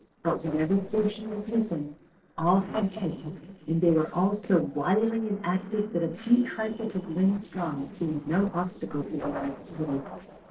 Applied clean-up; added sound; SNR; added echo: neural separator model SepFormer DNS4.